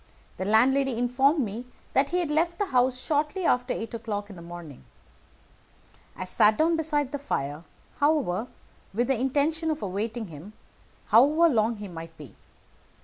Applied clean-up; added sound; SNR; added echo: none; none; none; none.